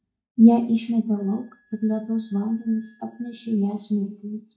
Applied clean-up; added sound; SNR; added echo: neural mask model DeepFilterNet 3.